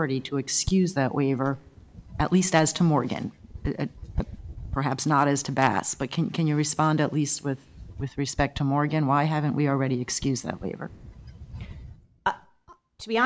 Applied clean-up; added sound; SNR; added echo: none; none; none; none.